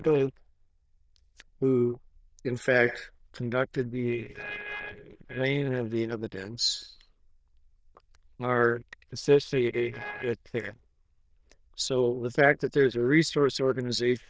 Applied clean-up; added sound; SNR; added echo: neural diffusion model UNIVERSE++.